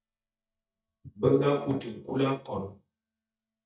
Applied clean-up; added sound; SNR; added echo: neural mask model DeepFilterNet 3.